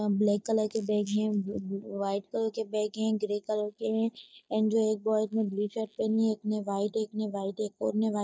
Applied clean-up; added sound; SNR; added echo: neural mask model DeepFilterNet 3.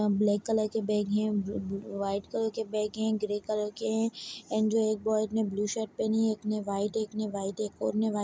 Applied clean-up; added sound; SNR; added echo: none; none; none; none.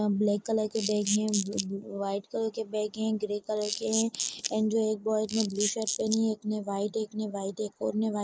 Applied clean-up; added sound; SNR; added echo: neural mask model Resemble Enhance denoiser.